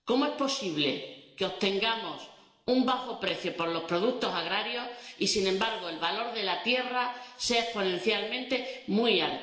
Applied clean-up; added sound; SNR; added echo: none; none; none; reverberation time 1.0 s.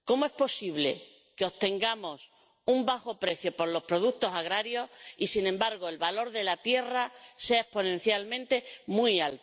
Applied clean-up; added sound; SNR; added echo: none; none; none; none.